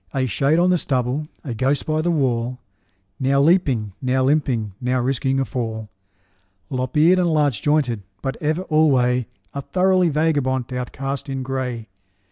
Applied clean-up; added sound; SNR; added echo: none; none; none; none.